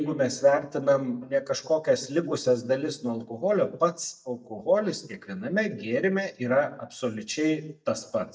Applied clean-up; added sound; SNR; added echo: neural mask model DeepFilterNet 3.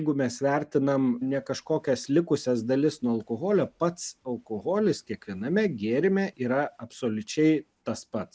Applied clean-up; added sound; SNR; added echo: none; none; none; none.